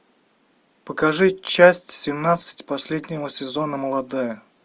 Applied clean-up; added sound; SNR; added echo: none; none; none; none.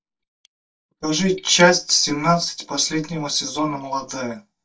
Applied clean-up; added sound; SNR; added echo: neural mask model DeepFilterNet 3.